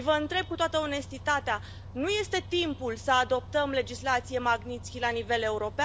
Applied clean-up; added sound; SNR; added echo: none; Bus; 14 dB; none.